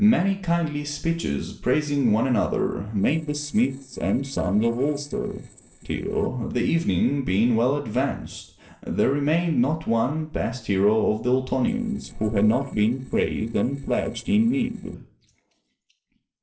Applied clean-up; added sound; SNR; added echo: neural separator model SepFormer DNS4.